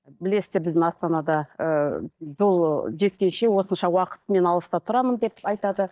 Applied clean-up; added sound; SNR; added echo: neural mask model DeepFilterNet 3.